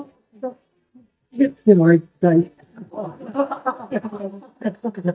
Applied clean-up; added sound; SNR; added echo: neural mask model DeepFilterNet 3.